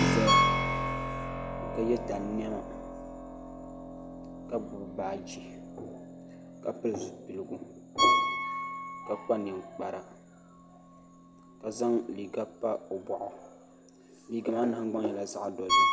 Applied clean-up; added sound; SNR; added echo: none; Keyboard (musical) + Piano; -3 dB; none.